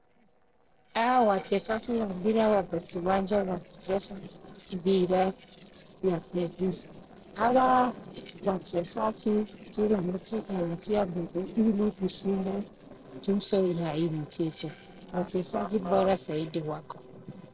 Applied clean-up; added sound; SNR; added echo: neural separator model SepFormer DNS4.